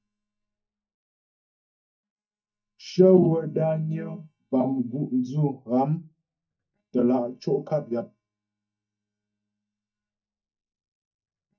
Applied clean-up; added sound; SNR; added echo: neural mask model DeepFilterNet 3.